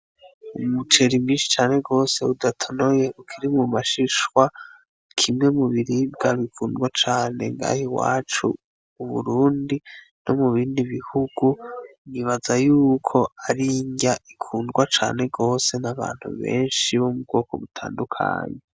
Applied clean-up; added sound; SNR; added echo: none; none; none; none.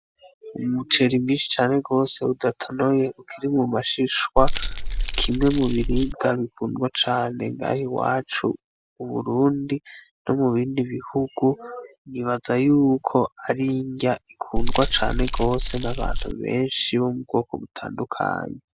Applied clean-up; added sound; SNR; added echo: none; Keys jangling; -3 dB; none.